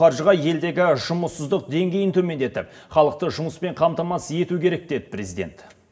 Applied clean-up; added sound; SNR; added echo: none; none; none; reverberation time 0.6 s.